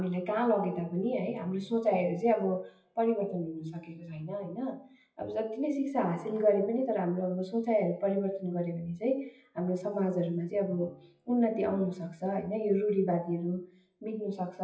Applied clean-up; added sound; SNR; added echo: classical method WPE with log-MMSE.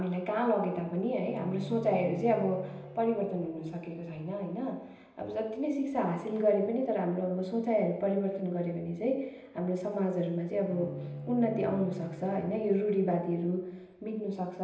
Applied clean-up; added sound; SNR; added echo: none; Bowed string instrument; 14 dB; reverberation time 0.9 s.